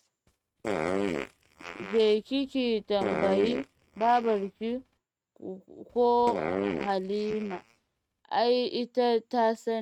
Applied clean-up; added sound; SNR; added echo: neural mask model RNNoise.